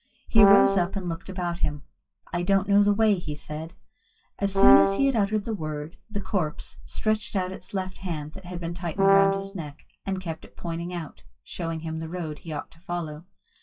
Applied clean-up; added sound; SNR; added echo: classical method WPE with log-MMSE.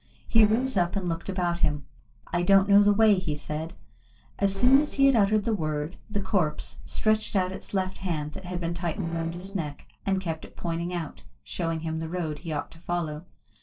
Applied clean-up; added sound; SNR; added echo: neural separator model SepFormer DNS4.